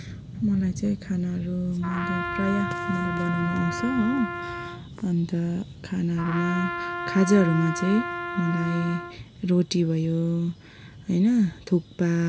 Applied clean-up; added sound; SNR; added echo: none; Trumpet; 7 dB; none.